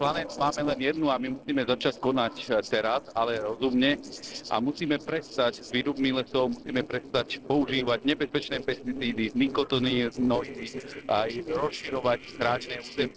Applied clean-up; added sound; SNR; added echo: neural separator model SepFormer DNS4.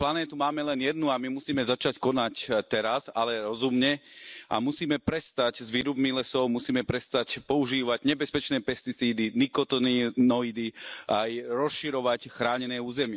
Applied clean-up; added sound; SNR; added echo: none; none; none; none.